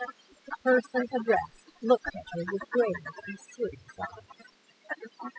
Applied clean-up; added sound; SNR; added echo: classical method spectral subtraction.